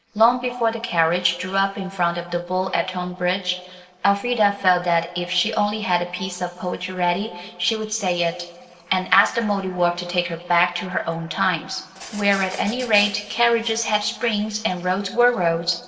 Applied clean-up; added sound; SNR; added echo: neural separator model SepFormer DNS4.